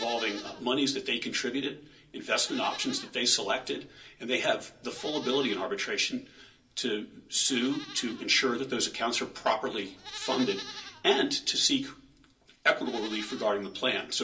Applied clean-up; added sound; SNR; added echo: none; Livestock, farm animals, working animals; 16 dB; reverberation time 0.3 s.